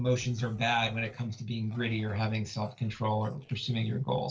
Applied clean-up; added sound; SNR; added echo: neural separator model SepFormer DNS4.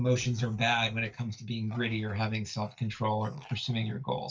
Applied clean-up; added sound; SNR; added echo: neural mask model DeepFilterNet 3.